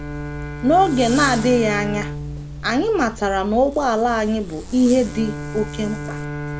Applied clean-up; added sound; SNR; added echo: none; Zipper (clothing) + Bowed string instrument; 9 dB; none.